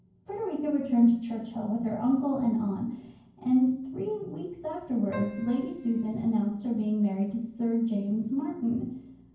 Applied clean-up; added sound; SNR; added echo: none; Keyboard (musical); 17 dB; reverberation time 0.9 s.